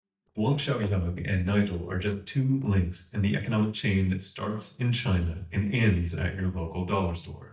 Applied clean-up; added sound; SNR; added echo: neural mask model DeepFilterNet 3.